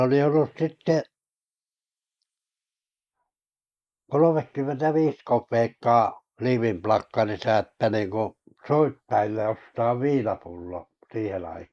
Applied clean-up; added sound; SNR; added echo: neural mask model Resemble Enhance denoiser.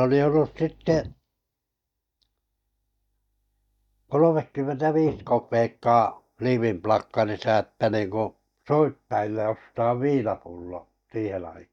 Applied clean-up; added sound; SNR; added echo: neural mask model DeepFilterNet 3.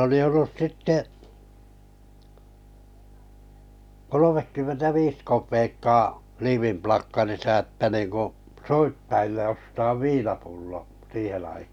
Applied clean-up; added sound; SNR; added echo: none; none; none; none.